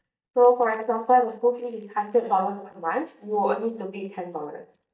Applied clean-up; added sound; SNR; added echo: neural mask model DeepFilterNet 3.